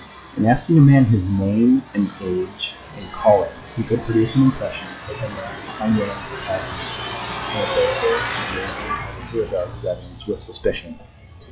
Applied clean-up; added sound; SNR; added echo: classical method log-MMSE.